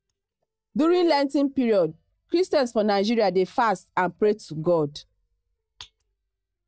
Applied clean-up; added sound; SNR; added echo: neural mask model DeepFilterNet 3.